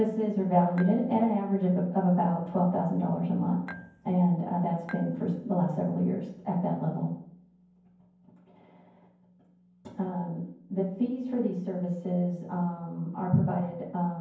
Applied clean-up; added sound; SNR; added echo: none; Dishes, pots, and pans / Chink, clink; 18 dB; reverberation time 0.9 s.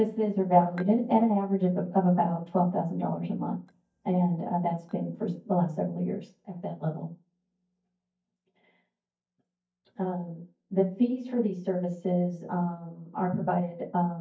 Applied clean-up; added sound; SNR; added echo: neural mask model DeepFilterNet 3.